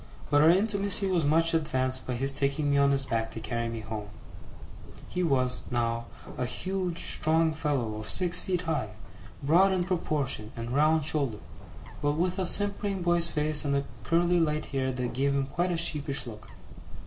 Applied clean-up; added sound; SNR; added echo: none; Bird; 8 dB; reverberation time 0.3 s.